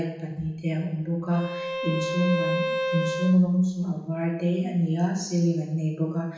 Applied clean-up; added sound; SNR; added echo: none; Bowed string instrument; 5 dB; reverberation time 0.9 s.